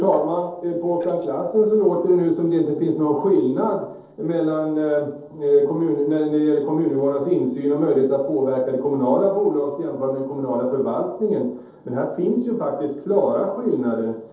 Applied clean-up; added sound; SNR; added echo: neural separator model SepFormer DNS4.